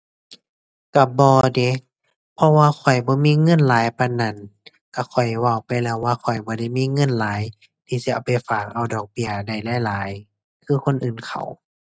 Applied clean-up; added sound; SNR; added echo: none; none; none; none.